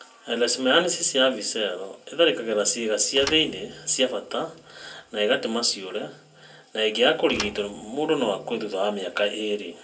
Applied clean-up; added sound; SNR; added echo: none; Thump, thud; 17 dB; reverberation time 0.2 s.